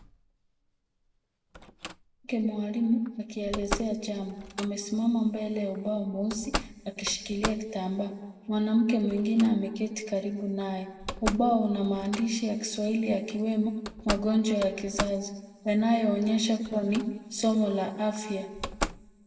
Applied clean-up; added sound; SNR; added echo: none; Slam; 11 dB; reverberation time 1.5 s.